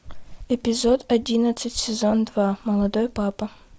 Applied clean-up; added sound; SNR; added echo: none; none; none; none.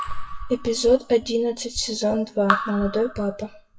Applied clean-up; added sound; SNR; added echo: classical method WPE with log-MMSE.